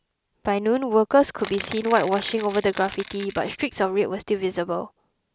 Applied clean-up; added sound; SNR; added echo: none; Crackle / Crushing; 14 dB; none.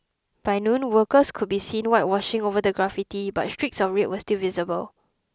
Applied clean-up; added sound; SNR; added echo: none; none; none; none.